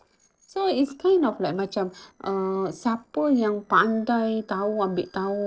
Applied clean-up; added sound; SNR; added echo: neural separator model SepFormer DNS4.